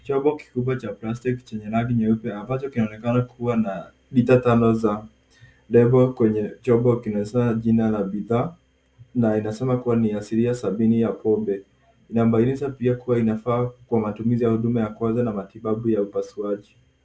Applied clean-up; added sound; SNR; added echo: none; none; none; none.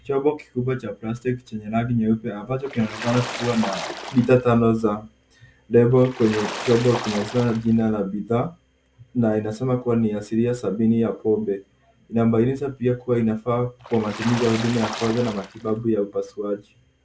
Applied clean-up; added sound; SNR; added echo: none; Water / Splash, splatter; 10 dB; none.